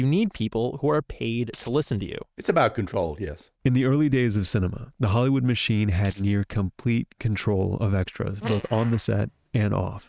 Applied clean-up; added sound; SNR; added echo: neural mask model RNNoise.